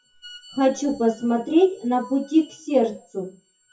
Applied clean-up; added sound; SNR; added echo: classical method WPE with log-MMSE.